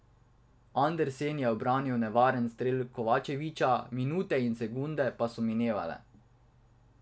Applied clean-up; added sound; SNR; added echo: none; none; none; none.